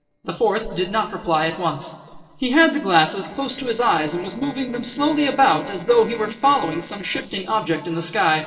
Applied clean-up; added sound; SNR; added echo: neural separator model SepFormer DNS4.